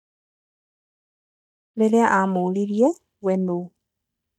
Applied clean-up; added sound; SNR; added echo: neural mask model DeepFilterNet 3.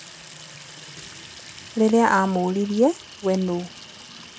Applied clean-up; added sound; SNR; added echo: none; Sink (filling or washing) / Water tap, faucet; 16 dB; none.